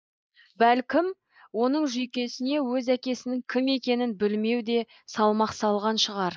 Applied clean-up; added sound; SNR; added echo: neural mask model Resemble Enhance denoiser.